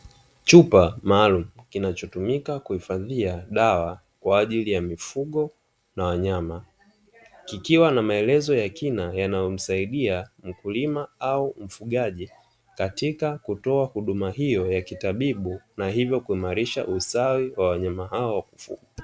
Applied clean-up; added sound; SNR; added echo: none; none; none; none.